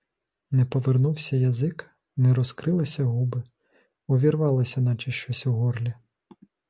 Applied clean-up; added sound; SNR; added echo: none; none; none; none.